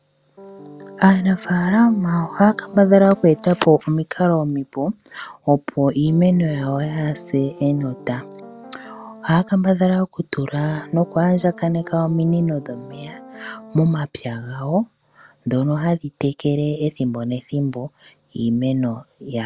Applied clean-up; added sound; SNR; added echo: none; Piano; 19 dB; none.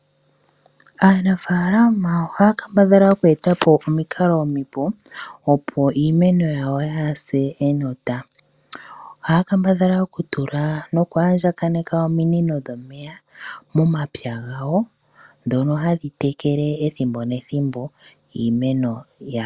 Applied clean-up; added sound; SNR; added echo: none; none; none; none.